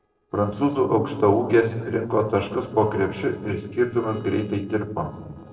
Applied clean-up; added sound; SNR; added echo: neural separator model SepFormer DNS4.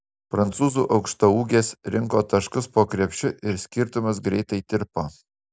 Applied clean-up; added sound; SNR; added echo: none; none; none; none.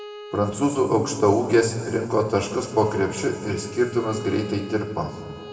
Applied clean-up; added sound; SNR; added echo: none; Bowed string instrument; 17 dB; reverberation time 1.9 s.